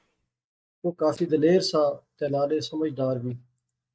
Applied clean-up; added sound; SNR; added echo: neural mask model DeepFilterNet 3.